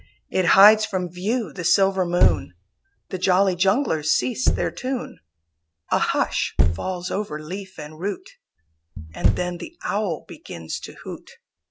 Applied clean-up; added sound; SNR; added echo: none; Thump, thud; 3 dB; none.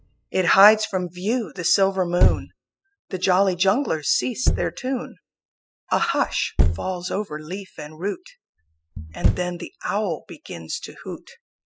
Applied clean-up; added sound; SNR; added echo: classical method spectral subtraction.